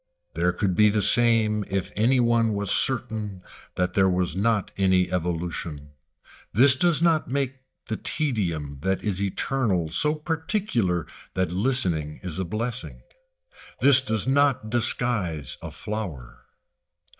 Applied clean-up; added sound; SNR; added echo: neural mask model DeepFilterNet 3.